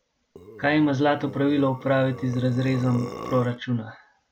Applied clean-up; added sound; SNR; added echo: none; Burping, eructation; 14 dB; none.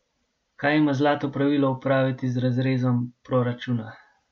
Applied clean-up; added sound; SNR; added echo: none; none; none; none.